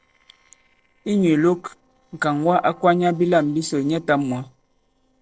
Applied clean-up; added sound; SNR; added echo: neural separator model SepFormer DNS4.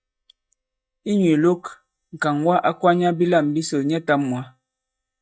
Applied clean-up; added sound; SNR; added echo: neural mask model DeepFilterNet 3.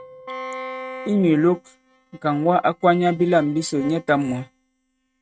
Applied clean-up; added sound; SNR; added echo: neural mask model RNNoise.